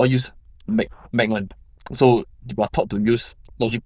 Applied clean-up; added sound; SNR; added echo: neural diffusion model UNIVERSE++.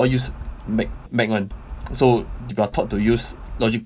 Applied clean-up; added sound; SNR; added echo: none; Wind; 11 dB; none.